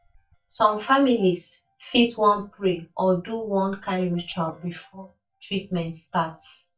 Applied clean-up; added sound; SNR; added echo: neural mask model DeepFilterNet 3.